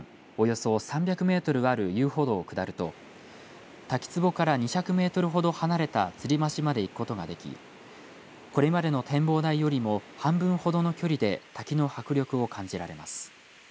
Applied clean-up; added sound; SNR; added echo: none; none; none; none.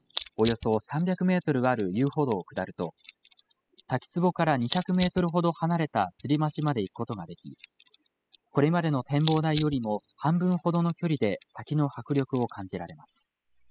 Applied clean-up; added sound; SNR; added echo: classical method spectral subtraction.